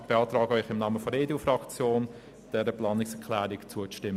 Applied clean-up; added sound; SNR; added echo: none; none; none; none.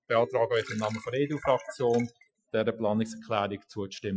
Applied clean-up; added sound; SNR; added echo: classical method Wiener filter.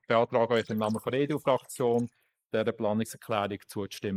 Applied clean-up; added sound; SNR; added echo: neural mask model Resemble Enhance denoiser.